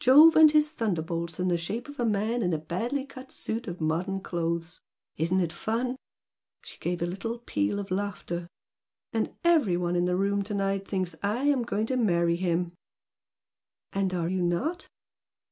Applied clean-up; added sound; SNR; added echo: none; none; none; none.